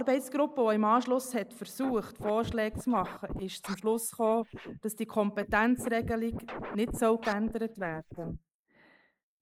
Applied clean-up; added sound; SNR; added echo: neural mask model Resemble Enhance denoiser.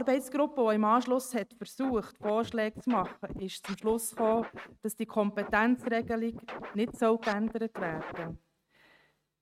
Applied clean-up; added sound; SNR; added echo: neural mask model RNNoise.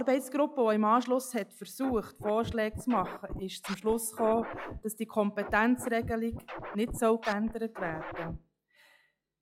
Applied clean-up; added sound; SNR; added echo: classical method log-MMSE.